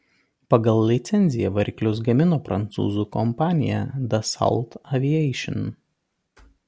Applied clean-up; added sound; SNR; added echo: none; none; none; none.